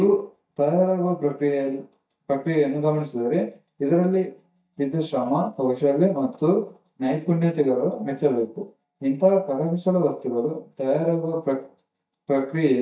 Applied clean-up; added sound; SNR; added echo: neural mask model DeepFilterNet 3.